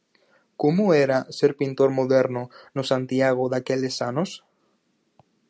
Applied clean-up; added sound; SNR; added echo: none; none; none; none.